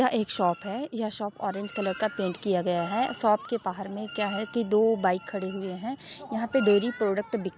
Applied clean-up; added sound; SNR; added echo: none; none; none; none.